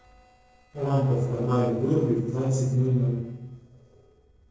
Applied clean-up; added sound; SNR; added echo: neural separator model SepFormer DNS4.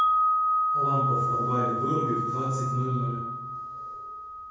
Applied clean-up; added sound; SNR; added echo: none; Wind chime; -4 dB; reverberation time 1.3 s.